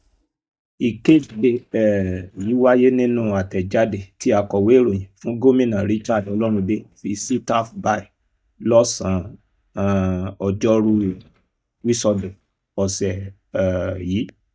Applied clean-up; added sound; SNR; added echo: neural mask model DeepFilterNet 3.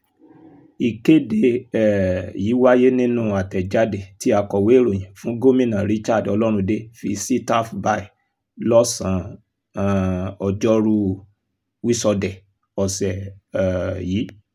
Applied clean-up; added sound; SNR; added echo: none; none; none; none.